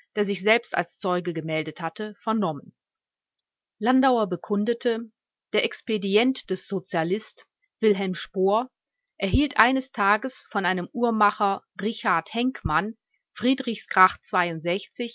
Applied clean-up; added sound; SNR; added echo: none; none; none; none.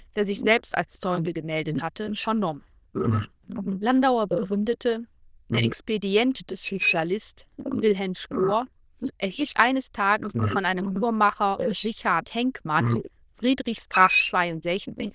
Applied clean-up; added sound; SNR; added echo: neural diffusion model UNIVERSE++.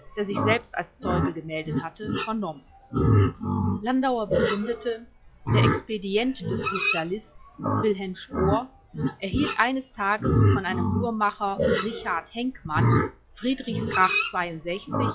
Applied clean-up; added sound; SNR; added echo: classical method log-MMSE.